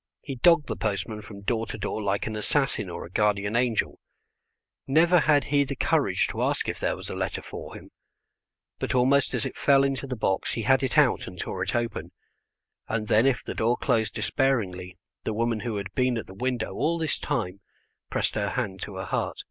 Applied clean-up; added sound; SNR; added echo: none; none; none; none.